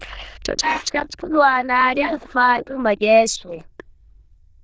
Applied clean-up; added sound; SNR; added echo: neural diffusion model UNIVERSE++.